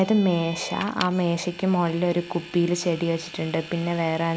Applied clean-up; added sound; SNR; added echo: none; Vehicle; 16 dB; none.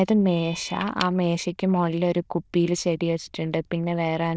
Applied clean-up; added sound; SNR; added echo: neural diffusion model UNIVERSE++.